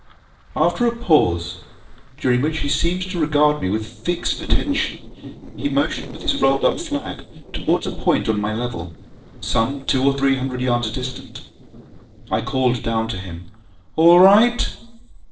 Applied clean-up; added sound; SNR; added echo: neural separator model SepFormer DNS4.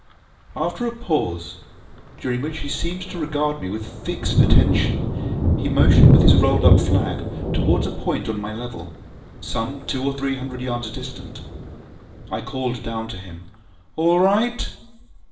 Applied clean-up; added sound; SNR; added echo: none; Thunder; -2 dB; reverberation time 0.7 s.